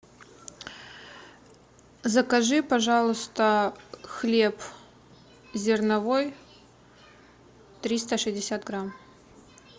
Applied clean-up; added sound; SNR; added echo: none; none; none; none.